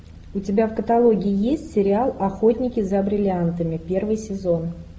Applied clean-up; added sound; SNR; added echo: none; none; none; none.